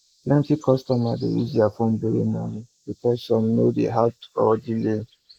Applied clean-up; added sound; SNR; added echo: neural mask model Resemble Enhance denoiser.